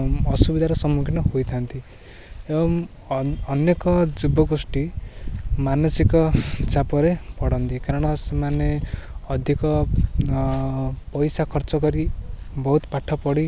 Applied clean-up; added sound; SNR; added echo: none; none; none; none.